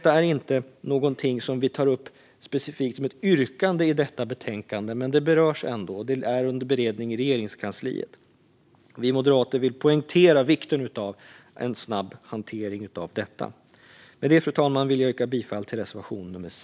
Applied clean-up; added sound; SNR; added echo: none; none; none; none.